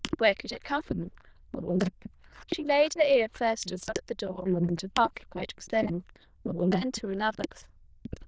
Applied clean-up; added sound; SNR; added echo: neural diffusion model UNIVERSE++.